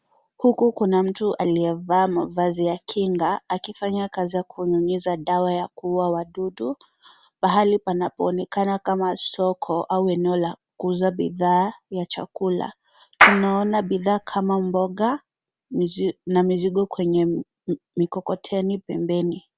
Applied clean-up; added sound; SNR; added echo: none; Clapping; -1 dB; none.